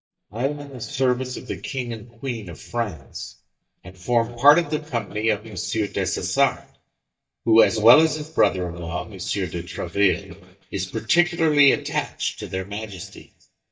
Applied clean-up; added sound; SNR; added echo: neural mask model DeepFilterNet 3.